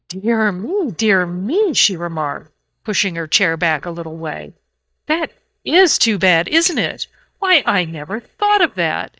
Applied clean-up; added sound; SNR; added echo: neural mask model DeepFilterNet 3.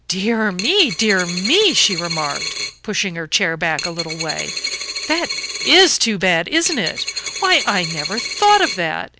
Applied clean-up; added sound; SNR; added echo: none; Coin (dropping); 7 dB; none.